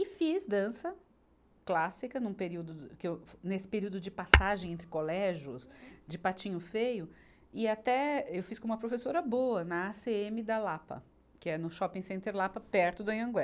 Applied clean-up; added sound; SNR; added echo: none; Tap / Hammer / Glass; -1 dB; none.